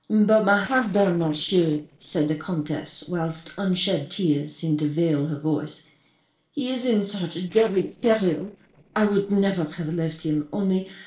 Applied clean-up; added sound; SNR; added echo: neural separator model SepFormer DNS4.